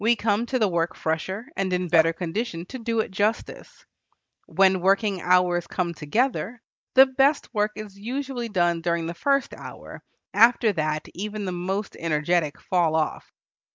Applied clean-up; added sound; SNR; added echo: neural mask model DeepFilterNet 3.